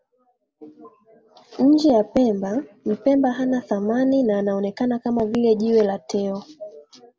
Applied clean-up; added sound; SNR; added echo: none; none; none; none.